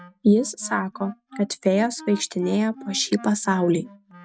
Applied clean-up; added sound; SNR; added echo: neural mask model RNNoise.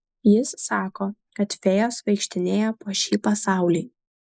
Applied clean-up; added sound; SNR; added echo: neural mask model Resemble Enhance denoiser.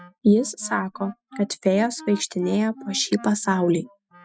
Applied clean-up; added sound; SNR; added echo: classical method spectral subtraction.